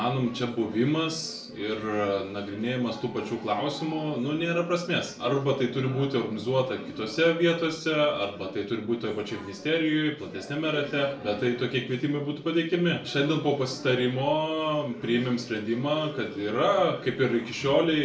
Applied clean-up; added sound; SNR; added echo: none; Animal; 17 dB; reverberation time 0.4 s.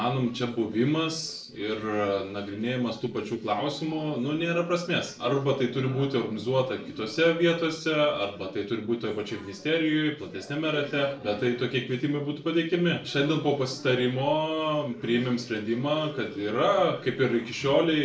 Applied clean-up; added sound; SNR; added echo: neural separator model SepFormer DNS4.